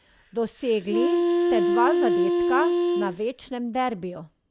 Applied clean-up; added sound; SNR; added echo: none; Wind instrument, woodwind instrument; -5 dB; none.